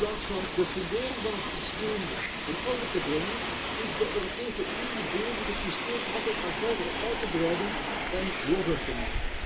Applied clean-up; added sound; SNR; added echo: none; Subway, metro, underground; 0 dB; reverberation time 0.2 s.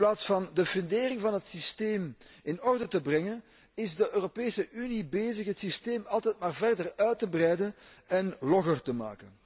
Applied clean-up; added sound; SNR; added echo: none; none; none; none.